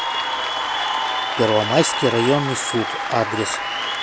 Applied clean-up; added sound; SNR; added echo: none; Applause / Cheering; 1 dB; none.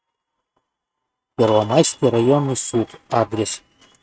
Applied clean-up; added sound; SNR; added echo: neural mask model RNNoise.